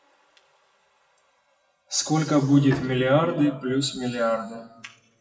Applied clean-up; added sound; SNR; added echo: classical method WPE with log-MMSE.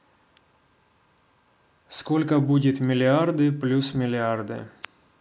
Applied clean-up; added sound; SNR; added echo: none; none; none; none.